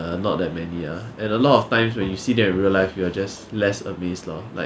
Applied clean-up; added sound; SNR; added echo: none; none; none; none.